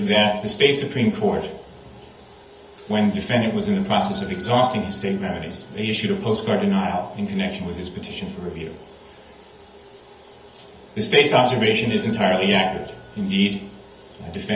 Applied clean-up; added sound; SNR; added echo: none; Doorbell; 20 dB; reverberation time 0.7 s.